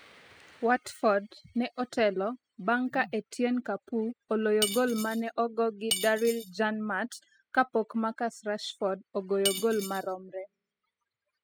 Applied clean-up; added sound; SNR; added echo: classical method spectral subtraction.